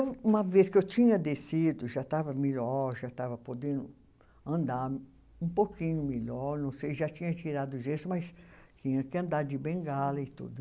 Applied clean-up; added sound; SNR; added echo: none; none; none; none.